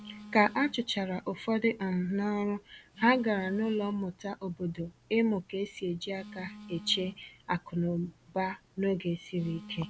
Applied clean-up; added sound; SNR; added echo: none; Telephone; 20 dB; none.